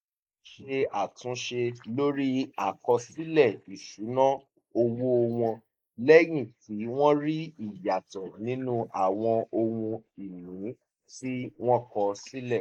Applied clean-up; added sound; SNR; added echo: neural mask model Resemble Enhance denoiser.